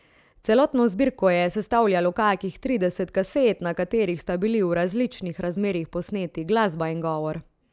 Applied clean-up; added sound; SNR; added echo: none; none; none; none.